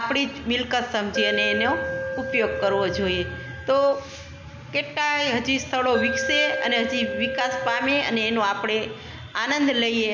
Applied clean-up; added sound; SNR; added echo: none; Alarm; 6 dB; none.